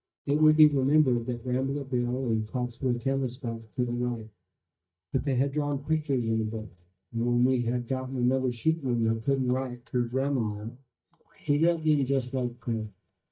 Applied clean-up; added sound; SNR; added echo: neural mask model DeepFilterNet 3.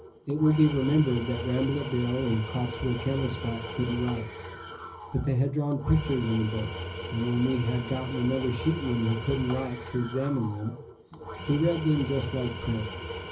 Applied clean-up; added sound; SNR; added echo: none; Tools; 9 dB; reverberation time 0.4 s.